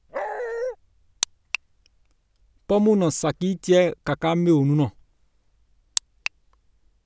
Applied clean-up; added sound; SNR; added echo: none; Dog; 4 dB; none.